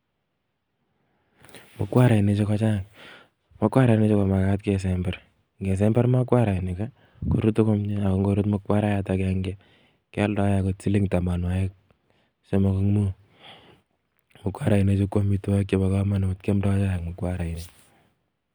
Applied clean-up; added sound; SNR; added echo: none; none; none; none.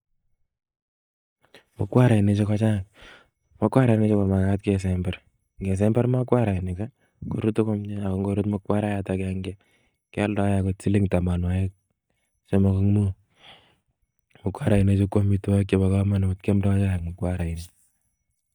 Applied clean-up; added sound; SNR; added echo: neural mask model DeepFilterNet 3.